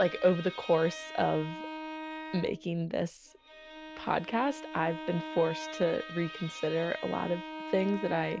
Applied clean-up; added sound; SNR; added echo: none; Bowed string instrument; 11 dB; none.